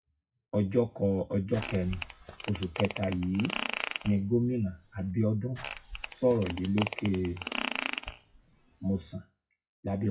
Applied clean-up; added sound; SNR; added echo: classical method WPE with log-MMSE.